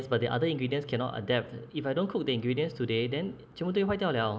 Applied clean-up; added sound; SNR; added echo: none; none; none; none.